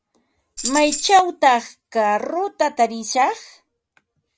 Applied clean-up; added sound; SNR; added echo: none; Tambourine; 6 dB; none.